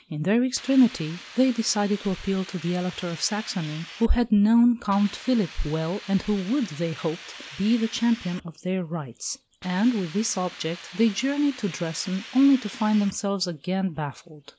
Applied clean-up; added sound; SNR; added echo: none; Hiss; 17 dB; none.